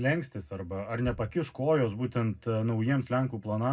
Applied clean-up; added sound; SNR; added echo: none; Bass drum; 19 dB; reverberation time 0.3 s.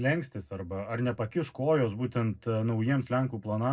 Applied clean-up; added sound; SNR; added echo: neural separator model SepFormer DNS4.